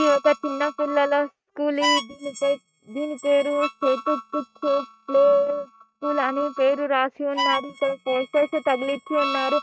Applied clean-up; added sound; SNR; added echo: neural mask model RNNoise.